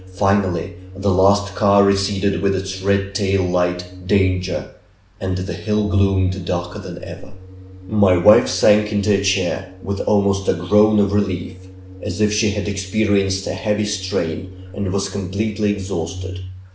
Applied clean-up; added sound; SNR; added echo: none; Organ; 13 dB; none.